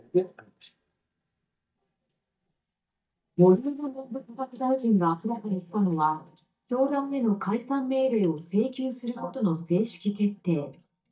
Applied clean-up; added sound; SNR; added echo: neural mask model DeepFilterNet 3.